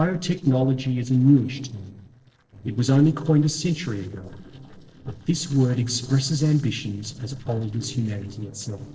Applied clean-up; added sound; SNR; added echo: neural separator model SepFormer DNS4.